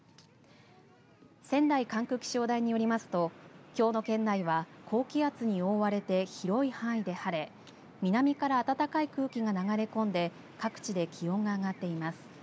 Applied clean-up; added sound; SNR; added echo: none; none; none; none.